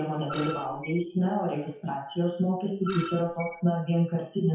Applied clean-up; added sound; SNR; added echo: classical method WPE with log-MMSE.